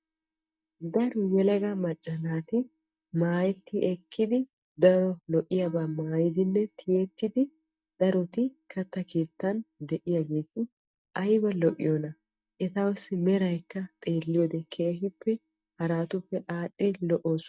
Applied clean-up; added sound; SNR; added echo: neural mask model DeepFilterNet 3.